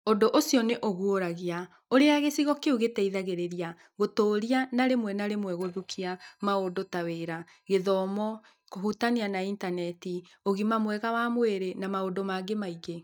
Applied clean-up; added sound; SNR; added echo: neural mask model DeepFilterNet 3.